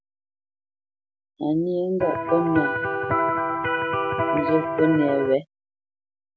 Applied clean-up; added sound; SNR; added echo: none; Electric guitar; -1 dB; none.